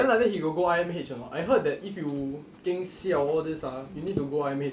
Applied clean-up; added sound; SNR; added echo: none; none; none; none.